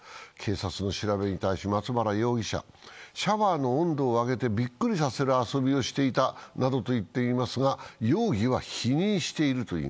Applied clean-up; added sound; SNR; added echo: none; none; none; none.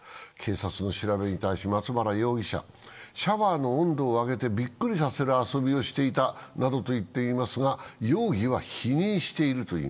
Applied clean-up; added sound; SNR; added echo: none; none; none; reverberation time 0.4 s.